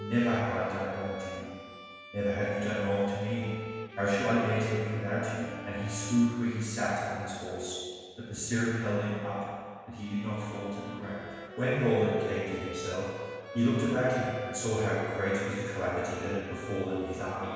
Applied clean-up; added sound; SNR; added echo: none; Bowed string instrument; 13 dB; reverberation time 1.9 s.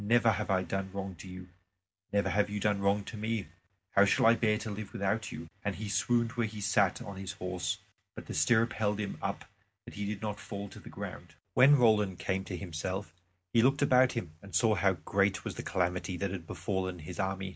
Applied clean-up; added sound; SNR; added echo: none; none; none; none.